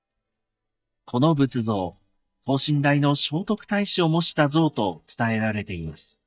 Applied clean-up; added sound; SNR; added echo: neural mask model DeepFilterNet 3.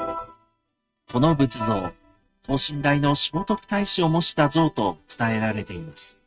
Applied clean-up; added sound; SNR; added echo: neural mask model RNNoise.